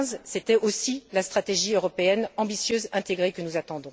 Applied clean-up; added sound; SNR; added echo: none; none; none; none.